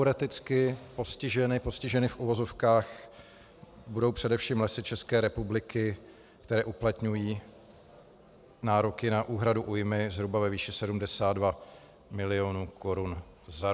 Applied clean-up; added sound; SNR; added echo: none; none; none; none.